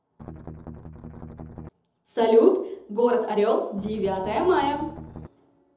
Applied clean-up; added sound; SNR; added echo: none; Strum; 15 dB; reverberation time 0.8 s.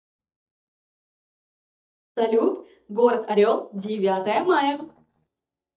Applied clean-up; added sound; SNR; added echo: neural mask model DeepFilterNet 3.